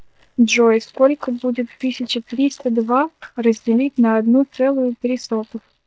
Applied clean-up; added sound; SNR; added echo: neural mask model DeepFilterNet 3.